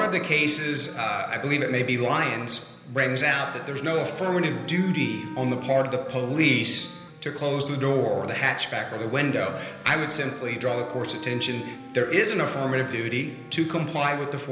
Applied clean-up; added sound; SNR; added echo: none; Wind instrument, woodwind instrument; 18 dB; reverberation time 0.8 s.